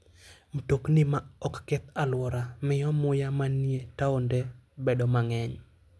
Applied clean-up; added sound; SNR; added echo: none; none; none; none.